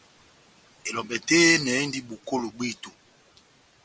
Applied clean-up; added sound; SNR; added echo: none; none; none; none.